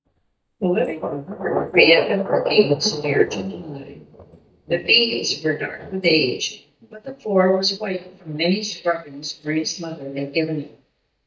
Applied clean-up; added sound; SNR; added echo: neural mask model DeepFilterNet 3.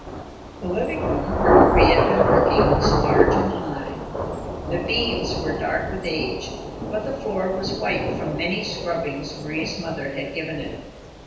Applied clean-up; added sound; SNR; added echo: none; Thunder / Rain; -5 dB; reverberation time 0.9 s.